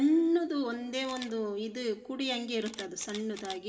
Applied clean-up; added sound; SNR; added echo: none; Camera; 19 dB; reverberation time 1.4 s.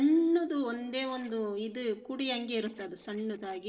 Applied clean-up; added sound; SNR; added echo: neural separator model SepFormer DNS4.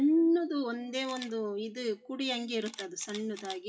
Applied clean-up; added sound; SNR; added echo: classical method WPE with log-MMSE.